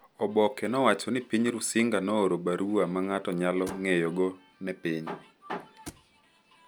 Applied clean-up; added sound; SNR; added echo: none; Thump, thud; 19 dB; none.